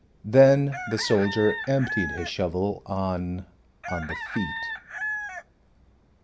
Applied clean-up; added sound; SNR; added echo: none; Chicken, rooster; 10 dB; none.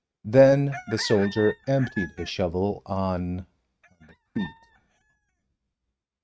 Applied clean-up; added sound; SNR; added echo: neural mask model RNNoise.